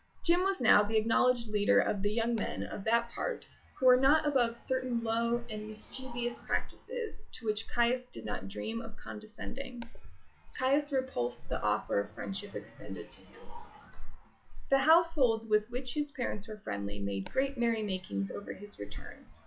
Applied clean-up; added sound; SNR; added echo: classical method log-MMSE.